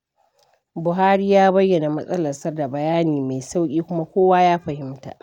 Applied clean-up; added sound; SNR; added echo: none; none; none; none.